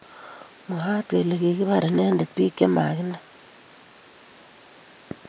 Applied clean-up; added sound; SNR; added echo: none; none; none; none.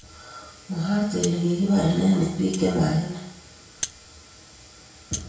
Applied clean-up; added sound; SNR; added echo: none; Rattle (instrument); 16 dB; reverberation time 0.6 s.